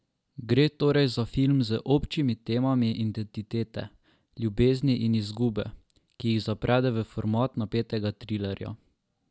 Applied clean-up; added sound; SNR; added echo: none; none; none; none.